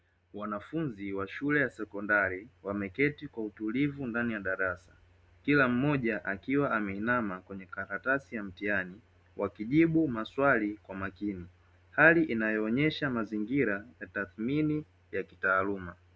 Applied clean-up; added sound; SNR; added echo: none; none; none; none.